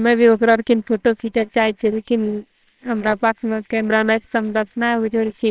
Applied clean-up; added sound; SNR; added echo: neural separator model SepFormer WHAMR!.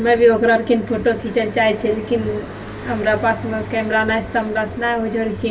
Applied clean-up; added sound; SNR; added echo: none; Car passing by; 16 dB; reverberation time 0.1 s.